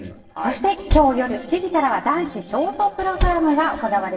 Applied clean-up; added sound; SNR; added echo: neural separator model SepFormer DNS4.